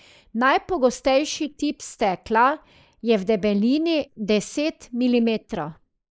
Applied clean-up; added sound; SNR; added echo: neural mask model Resemble Enhance denoiser.